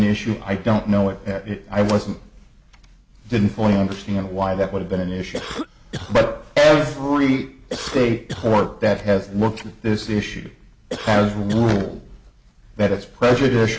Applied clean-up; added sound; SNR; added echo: none; Cough; 10 dB; none.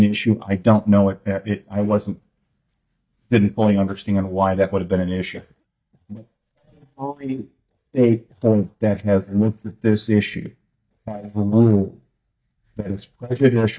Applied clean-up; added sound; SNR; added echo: neural mask model DeepFilterNet 3.